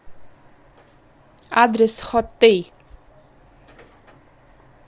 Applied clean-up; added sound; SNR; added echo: none; none; none; none.